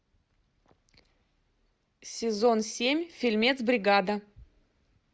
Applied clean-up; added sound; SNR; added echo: none; none; none; none.